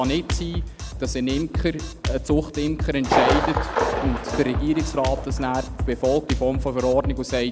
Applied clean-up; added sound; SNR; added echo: none; Drum kit + Thunder; 2 dB; none.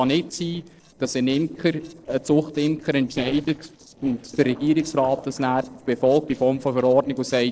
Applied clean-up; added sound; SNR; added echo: neural separator model SepFormer DNS4.